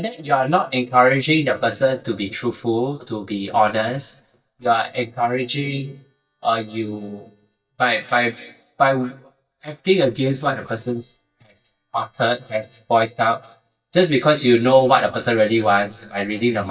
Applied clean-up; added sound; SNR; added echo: neural mask model DeepFilterNet 3.